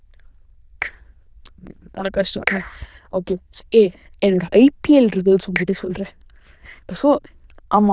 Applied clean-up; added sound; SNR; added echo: neural diffusion model UNIVERSE++.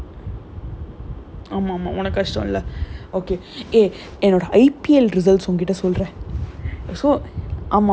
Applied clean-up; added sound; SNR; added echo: none; none; none; none.